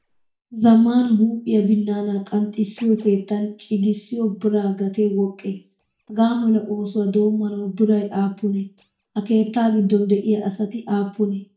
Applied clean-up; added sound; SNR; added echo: neural mask model DeepFilterNet 3.